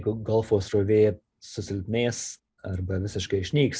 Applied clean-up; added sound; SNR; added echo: none; none; none; none.